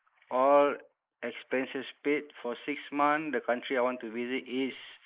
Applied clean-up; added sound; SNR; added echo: neural mask model Resemble Enhance denoiser.